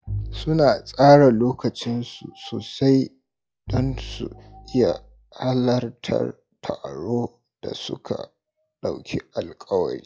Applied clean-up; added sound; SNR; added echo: classical method log-MMSE.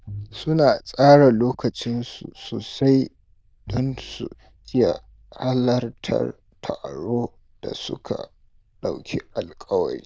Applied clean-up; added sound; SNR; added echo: neural diffusion model UNIVERSE++.